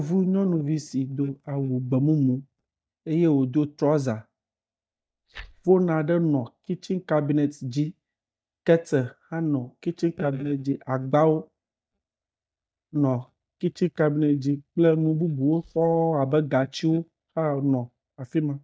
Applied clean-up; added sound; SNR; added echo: neural mask model DeepFilterNet 3.